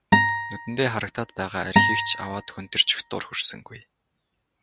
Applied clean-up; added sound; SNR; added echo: none; Acoustic guitar; -2 dB; none.